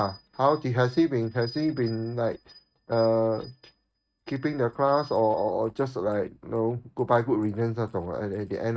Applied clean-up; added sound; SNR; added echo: neural mask model RNNoise.